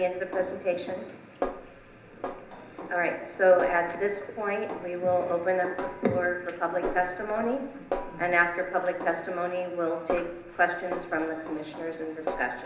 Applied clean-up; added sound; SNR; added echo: none; Snare drum; 10 dB; reverberation time 0.9 s.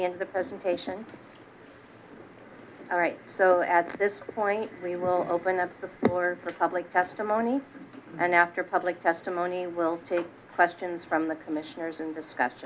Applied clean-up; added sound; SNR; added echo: none; none; none; none.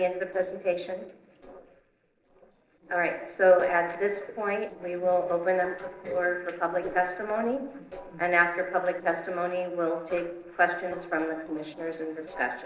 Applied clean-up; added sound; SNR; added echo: neural separator model SepFormer DNS4.